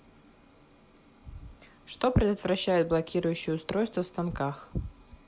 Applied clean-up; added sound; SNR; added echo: none; none; none; none.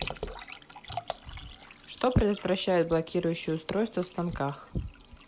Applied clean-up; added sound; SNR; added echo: none; Liquid; 14 dB; none.